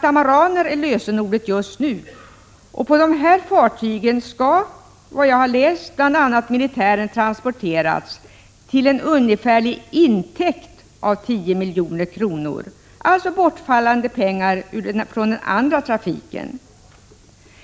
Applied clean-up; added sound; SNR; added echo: none; none; none; none.